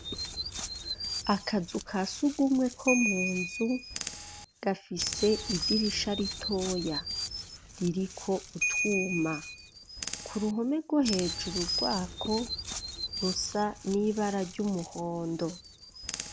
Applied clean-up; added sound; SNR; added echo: none; Chirp, tweet + Ringtone / Bell; 5 dB; none.